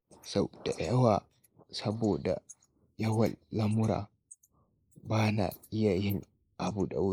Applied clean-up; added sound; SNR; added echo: neural mask model Resemble Enhance denoiser.